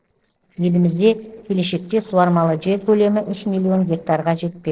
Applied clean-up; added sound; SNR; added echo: neural separator model SepFormer DNS4.